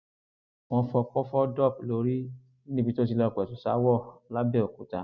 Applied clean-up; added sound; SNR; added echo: none; none; none; none.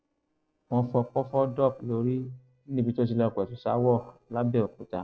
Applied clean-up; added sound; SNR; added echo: neural separator model SepFormer DNS4.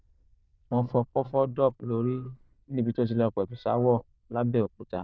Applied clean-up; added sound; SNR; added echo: neural diffusion model UNIVERSE++.